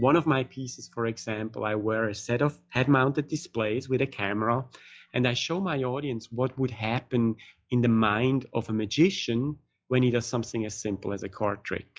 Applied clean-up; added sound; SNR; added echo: classical method log-MMSE.